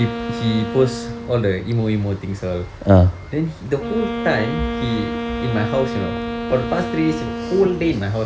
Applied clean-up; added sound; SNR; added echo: none; Wind instrument, woodwind instrument; 7 dB; none.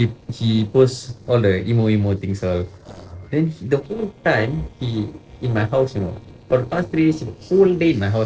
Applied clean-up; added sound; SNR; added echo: neural separator model SepFormer DNS4.